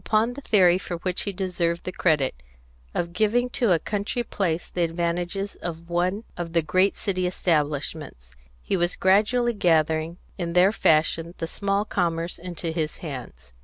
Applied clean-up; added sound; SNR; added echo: none; none; none; none.